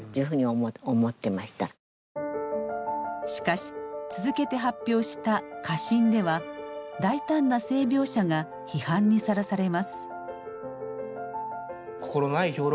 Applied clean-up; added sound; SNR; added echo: none; none; none; none.